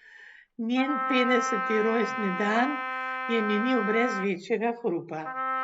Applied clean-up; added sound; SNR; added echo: none; Wind instrument, woodwind instrument; 4 dB; none.